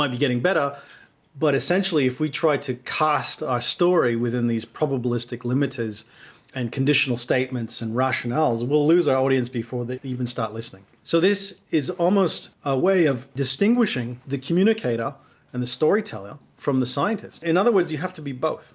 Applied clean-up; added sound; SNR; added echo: none; none; none; none.